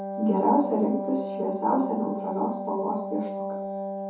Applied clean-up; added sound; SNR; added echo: none; Wind instrument, woodwind instrument; 5 dB; reverberation time 0.6 s.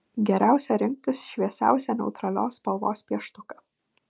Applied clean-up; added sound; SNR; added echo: none; none; none; none.